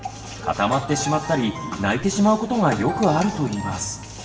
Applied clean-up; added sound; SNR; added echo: none; Accelerating, revving, vroom; 19 dB; reverberation time 2.3 s.